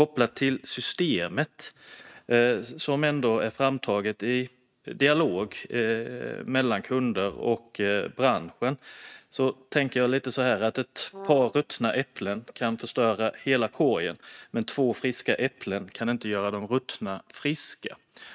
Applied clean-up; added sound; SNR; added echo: neural mask model RNNoise.